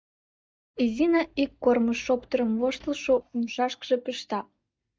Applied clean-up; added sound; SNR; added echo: neural mask model DeepFilterNet 3.